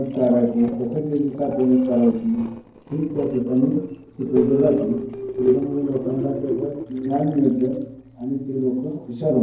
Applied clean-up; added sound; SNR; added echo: neural separator model SepFormer DNS4.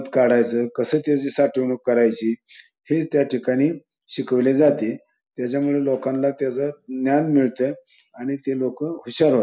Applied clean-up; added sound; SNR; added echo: none; none; none; none.